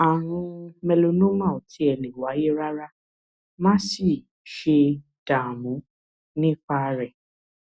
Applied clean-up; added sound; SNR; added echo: none; none; none; none.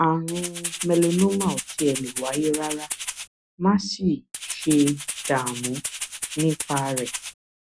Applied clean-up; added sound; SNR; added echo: none; Rattle (instrument); 5 dB; none.